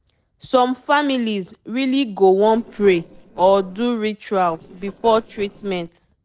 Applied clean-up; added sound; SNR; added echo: neural separator model SepFormer DNS4.